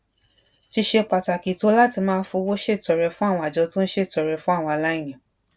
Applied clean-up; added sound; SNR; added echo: none; none; none; none.